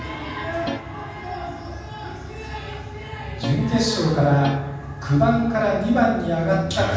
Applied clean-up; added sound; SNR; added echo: none; Guitar; 10 dB; reverberation time 1.2 s.